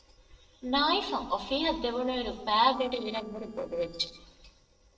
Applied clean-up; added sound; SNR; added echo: neural separator model SepFormer DNS4.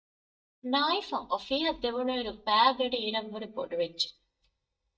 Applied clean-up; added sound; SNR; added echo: neural mask model DeepFilterNet 3.